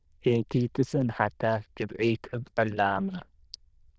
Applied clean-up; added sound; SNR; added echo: neural diffusion model UNIVERSE++.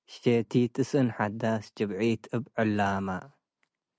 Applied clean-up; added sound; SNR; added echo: none; none; none; none.